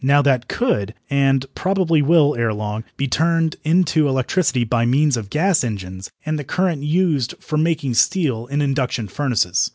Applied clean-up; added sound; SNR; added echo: none; none; none; none.